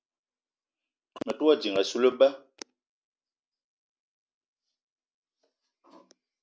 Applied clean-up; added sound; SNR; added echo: none; none; none; none.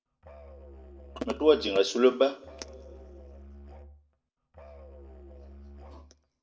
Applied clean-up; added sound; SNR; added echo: none; Musical instrument; 18 dB; reverberation time 1.7 s.